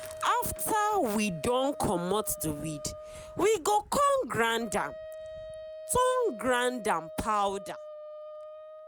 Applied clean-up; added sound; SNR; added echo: none; Wind instrument, woodwind instrument; 14 dB; none.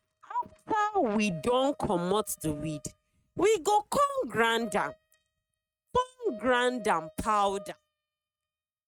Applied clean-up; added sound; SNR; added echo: neural mask model RNNoise.